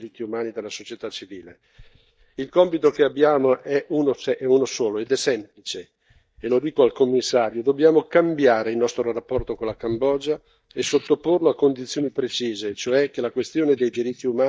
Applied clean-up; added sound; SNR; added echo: neural mask model DeepFilterNet 3.